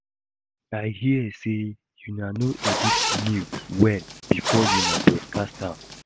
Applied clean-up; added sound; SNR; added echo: none; Zipper (clothing); 1 dB; none.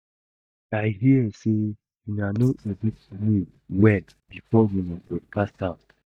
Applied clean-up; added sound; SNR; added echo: neural mask model DeepFilterNet 3.